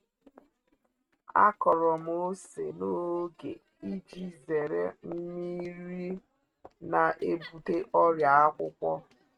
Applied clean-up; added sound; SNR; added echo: neural mask model RNNoise.